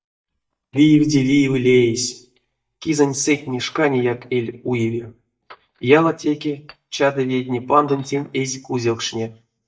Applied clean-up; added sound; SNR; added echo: neural mask model DeepFilterNet 3.